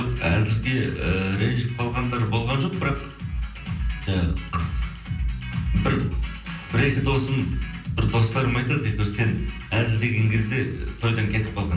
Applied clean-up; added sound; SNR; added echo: none; none; none; reverberation time 0.6 s.